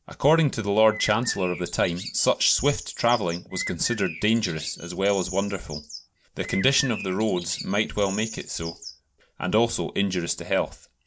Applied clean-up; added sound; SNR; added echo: none; Bird; 12 dB; none.